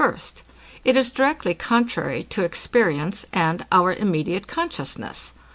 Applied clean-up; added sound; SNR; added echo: none; none; none; none.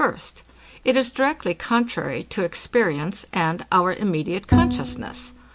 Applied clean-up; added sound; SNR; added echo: none; Bowed string instrument; -2 dB; none.